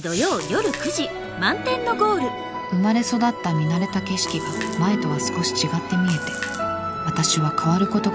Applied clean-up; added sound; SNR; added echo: none; Splash, splatter; 18 dB; none.